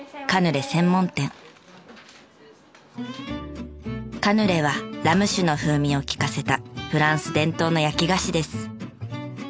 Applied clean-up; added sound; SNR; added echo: none; Thump, thud; 18 dB; none.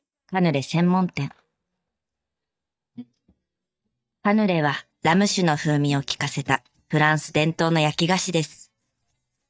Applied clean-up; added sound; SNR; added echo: neural mask model DeepFilterNet 3.